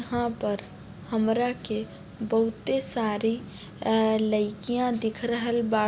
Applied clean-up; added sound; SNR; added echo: none; none; none; none.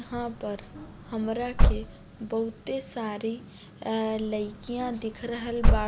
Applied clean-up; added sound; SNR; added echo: none; Slam / Car; -4 dB; none.